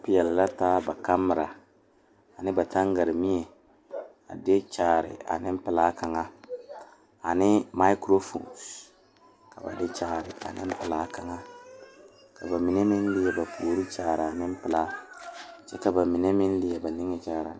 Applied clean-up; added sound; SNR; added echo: none; none; none; none.